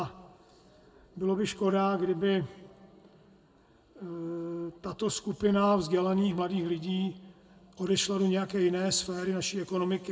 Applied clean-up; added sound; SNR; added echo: none; none; none; reverberation time 1.5 s.